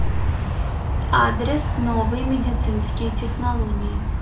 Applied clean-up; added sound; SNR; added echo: none; Aircraft; -2 dB; reverberation time 0.3 s.